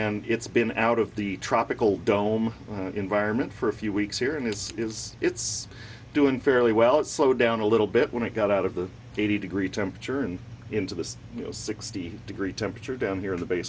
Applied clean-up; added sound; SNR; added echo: none; none; none; none.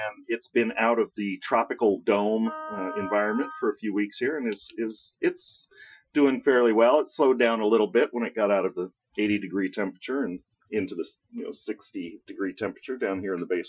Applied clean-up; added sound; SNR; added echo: classical method Wiener filter.